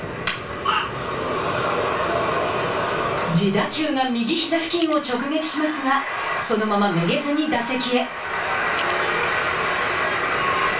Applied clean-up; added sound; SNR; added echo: none; Splash, splatter; 18 dB; reverberation time 0.3 s.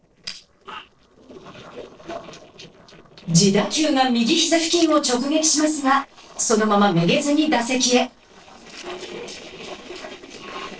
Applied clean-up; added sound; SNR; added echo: neural separator model SepFormer DNS4.